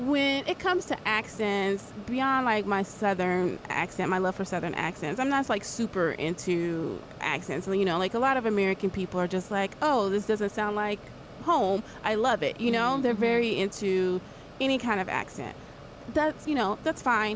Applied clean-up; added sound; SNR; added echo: none; Mechanisms; 17 dB; none.